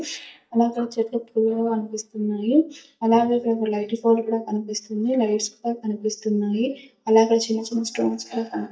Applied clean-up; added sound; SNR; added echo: neural mask model DeepFilterNet 3.